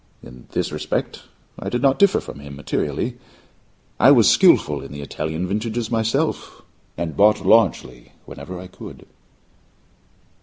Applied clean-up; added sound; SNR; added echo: none; none; none; none.